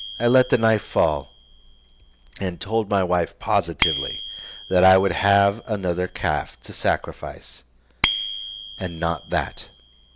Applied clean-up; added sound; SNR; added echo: none; Bicycle bell; 11 dB; none.